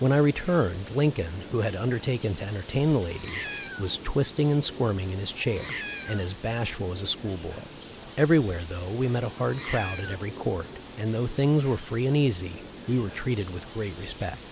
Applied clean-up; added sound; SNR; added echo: none; Meow + Bird; 13 dB; none.